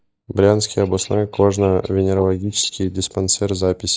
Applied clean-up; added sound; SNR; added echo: neural mask model DeepFilterNet 3.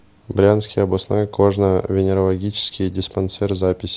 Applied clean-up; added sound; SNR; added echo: none; none; none; none.